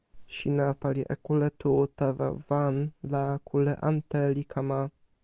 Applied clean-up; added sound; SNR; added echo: none; none; none; none.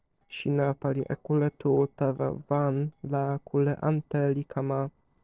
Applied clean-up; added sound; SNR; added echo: neural separator model SepFormer DNS4.